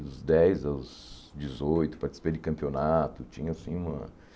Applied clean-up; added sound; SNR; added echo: none; none; none; none.